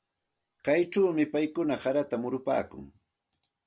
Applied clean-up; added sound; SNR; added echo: none; none; none; none.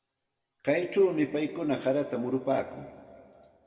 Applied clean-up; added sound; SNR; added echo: none; none; none; reverberation time 1.9 s.